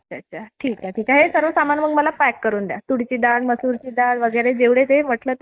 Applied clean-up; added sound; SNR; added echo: neural mask model DeepFilterNet 3.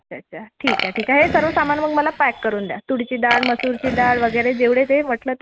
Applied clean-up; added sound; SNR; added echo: none; Burping, eructation; 8 dB; none.